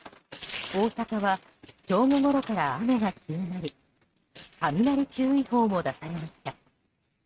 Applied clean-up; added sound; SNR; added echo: neural mask model RNNoise.